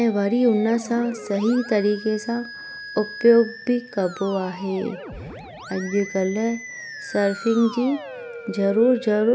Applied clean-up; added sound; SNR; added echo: none; Musical instrument; 14 dB; none.